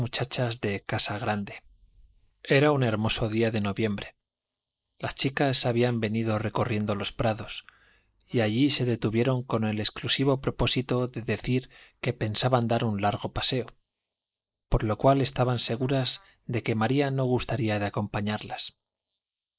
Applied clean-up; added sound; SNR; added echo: neural mask model Resemble Enhance denoiser.